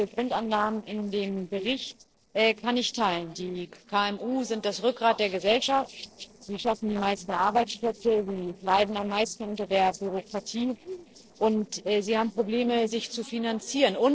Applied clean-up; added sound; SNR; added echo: neural separator model SepFormer DNS4.